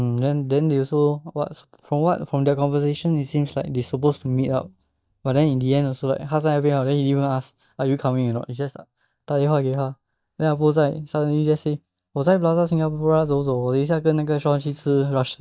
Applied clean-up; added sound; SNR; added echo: neural mask model DeepFilterNet 3.